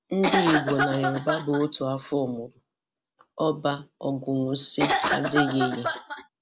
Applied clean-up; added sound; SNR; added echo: none; Cough; 0 dB; none.